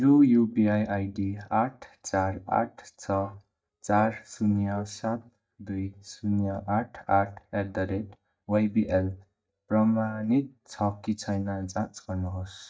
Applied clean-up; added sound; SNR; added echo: neural mask model DeepFilterNet 3.